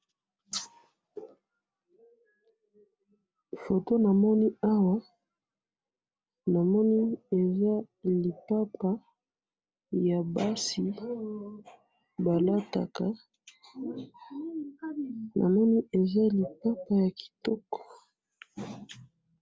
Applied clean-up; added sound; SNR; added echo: none; none; none; none.